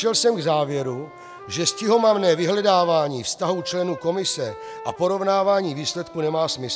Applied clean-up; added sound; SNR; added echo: none; Wind instrument, woodwind instrument; 17 dB; none.